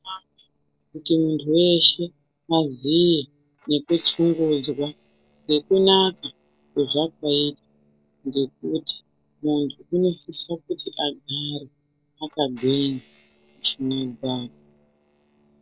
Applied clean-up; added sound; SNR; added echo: neural separator model SepFormer DNS4.